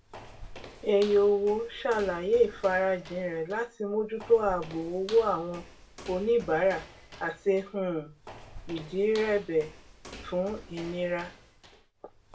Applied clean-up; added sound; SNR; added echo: none; Walk, footsteps; 17 dB; reverberation time 0.2 s.